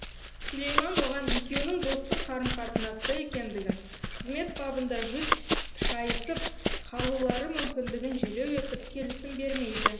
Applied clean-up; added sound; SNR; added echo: none; Run; -2 dB; reverberation time 0.8 s.